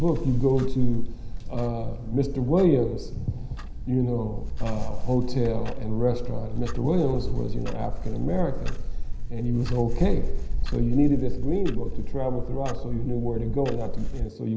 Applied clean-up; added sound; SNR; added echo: none; Clock; -1 dB; reverberation time 0.9 s.